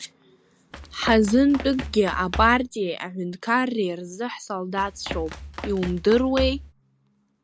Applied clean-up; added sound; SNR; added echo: none; Run; 9 dB; none.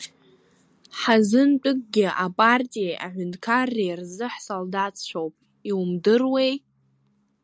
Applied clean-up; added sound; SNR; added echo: none; none; none; none.